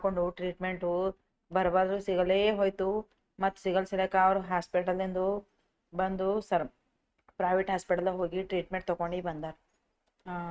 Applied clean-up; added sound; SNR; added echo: neural mask model RNNoise.